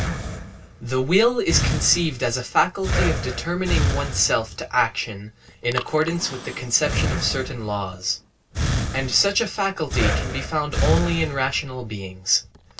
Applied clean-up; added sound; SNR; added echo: none; Breathing; 3 dB; reverberation time 0.2 s.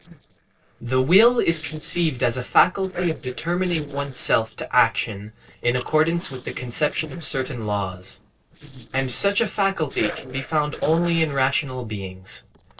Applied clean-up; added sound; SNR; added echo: neural separator model SepFormer DNS4.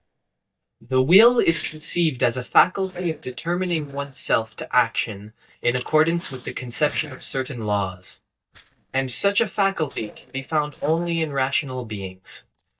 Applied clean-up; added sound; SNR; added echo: neural mask model DeepFilterNet 3.